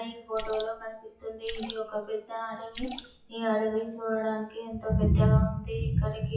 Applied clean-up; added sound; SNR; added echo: classical method WPE with log-MMSE.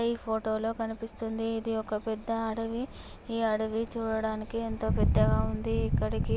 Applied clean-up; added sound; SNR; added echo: none; none; none; none.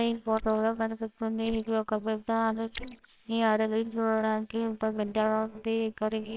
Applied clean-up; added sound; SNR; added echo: neural separator model SepFormer WHAMR!.